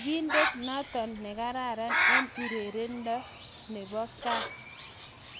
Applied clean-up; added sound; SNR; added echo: none; Bird; -1 dB; none.